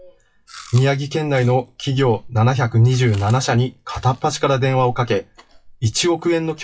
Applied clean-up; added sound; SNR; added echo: classical method WPE with log-MMSE.